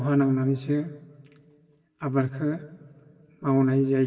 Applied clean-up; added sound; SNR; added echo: none; none; none; reverberation time 2.3 s.